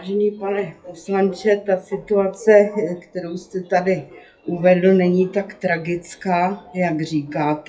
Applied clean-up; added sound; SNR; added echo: classical method WPE with log-MMSE.